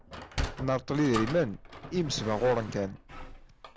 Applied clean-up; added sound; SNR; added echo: none; Sliding door; 9 dB; none.